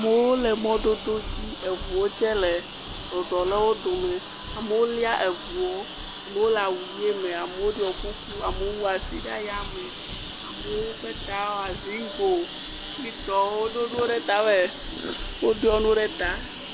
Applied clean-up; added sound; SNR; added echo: none; Engine + Purr; 9 dB; none.